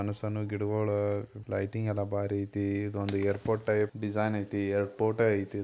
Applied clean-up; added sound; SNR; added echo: none; none; none; none.